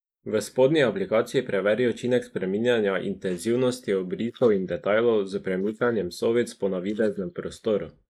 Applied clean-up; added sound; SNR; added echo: neural mask model Resemble Enhance denoiser.